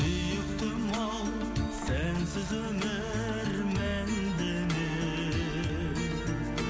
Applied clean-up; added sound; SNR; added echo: none; none; none; none.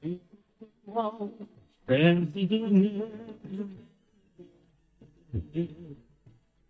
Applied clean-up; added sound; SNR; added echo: neural mask model DeepFilterNet 3.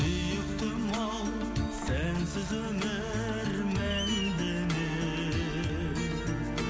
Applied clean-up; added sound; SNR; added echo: none; Screech; 14 dB; none.